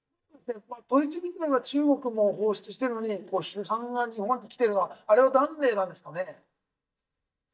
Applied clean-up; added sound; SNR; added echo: neural mask model DeepFilterNet 3.